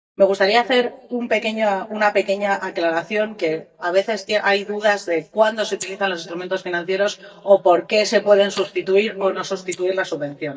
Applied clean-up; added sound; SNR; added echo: neural mask model DeepFilterNet 3.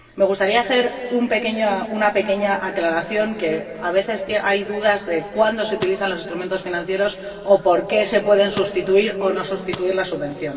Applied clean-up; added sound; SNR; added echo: none; Rattle (instrument); 3 dB; reverberation time 3.0 s.